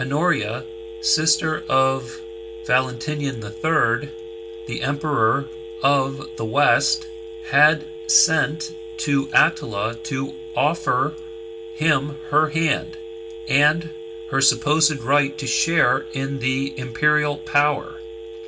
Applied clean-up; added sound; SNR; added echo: none; Telephone; 12 dB; reverberation time 0.2 s.